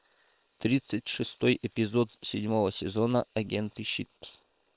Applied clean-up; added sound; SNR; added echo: neural separator model SepFormer WHAM!.